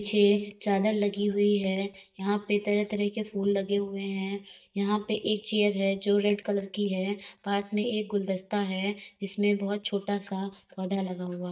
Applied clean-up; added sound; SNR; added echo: neural mask model DeepFilterNet 3.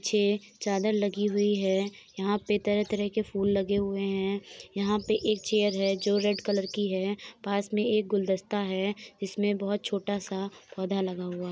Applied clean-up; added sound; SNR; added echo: none; none; none; none.